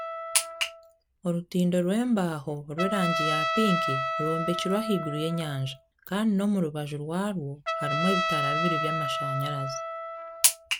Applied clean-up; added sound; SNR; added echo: none; Trumpet; 3 dB; none.